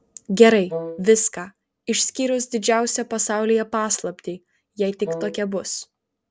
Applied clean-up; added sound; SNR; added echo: none; Wind instrument, woodwind instrument; 10 dB; none.